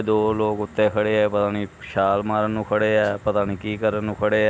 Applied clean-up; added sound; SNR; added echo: none; none; none; none.